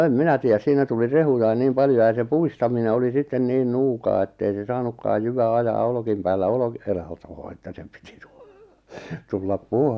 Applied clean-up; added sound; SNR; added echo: none; none; none; none.